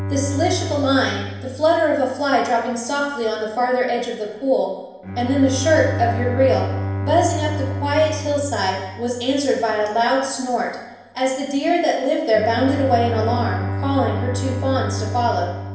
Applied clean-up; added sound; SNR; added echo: none; Bowed string instrument; 7 dB; reverberation time 0.9 s.